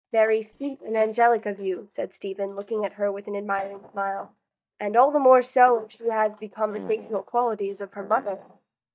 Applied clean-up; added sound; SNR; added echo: neural mask model DeepFilterNet 3.